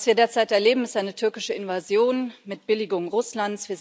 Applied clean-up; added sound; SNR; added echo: none; none; none; none.